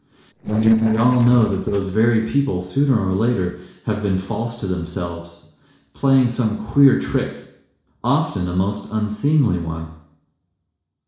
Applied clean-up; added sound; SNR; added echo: neural separator model SepFormer DNS4.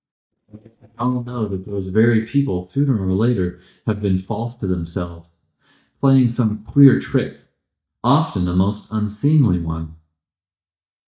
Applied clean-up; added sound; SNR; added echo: neural mask model DeepFilterNet 3.